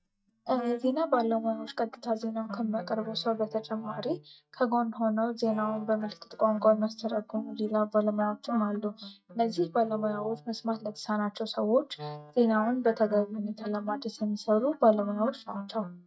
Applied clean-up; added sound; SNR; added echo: neural mask model DeepFilterNet 3.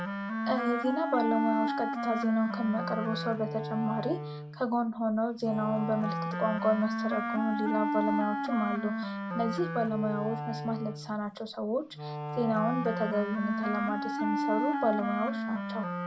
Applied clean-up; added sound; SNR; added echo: none; Wind instrument, woodwind instrument; 2 dB; reverberation time 0.2 s.